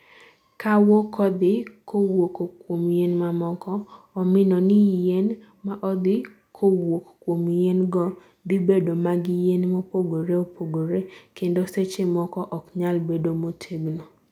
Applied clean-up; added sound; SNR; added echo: none; none; none; none.